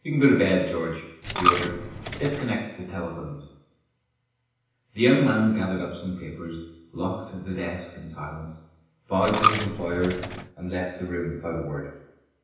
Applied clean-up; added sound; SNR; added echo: none; Coin (dropping); 4 dB; reverberation time 0.9 s.